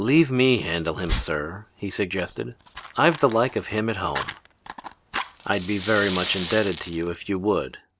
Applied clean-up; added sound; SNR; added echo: none; Fire; 11 dB; none.